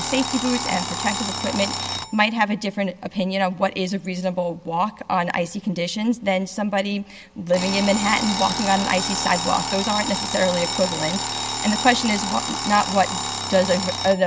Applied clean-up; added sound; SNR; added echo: none; Alarm; 6 dB; none.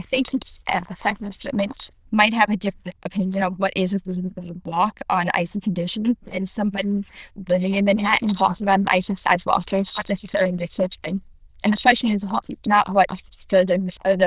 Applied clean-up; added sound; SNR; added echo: neural diffusion model UNIVERSE++.